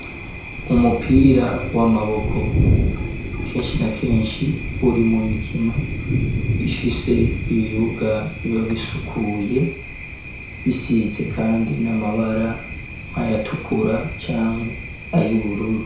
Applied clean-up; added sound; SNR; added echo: none; Thunder; 4 dB; reverberation time 0.6 s.